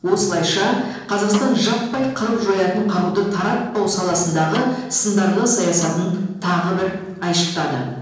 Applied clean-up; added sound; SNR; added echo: neural separator model SepFormer DNS4.